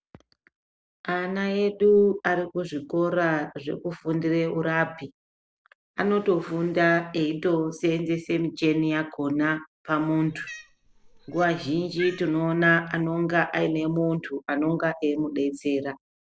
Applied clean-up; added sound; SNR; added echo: neural separator model SepFormer DNS4.